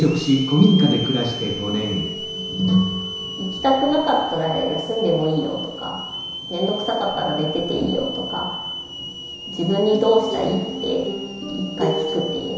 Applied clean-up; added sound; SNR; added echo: none; Hiss / Alarm; 10 dB; reverberation time 1.0 s.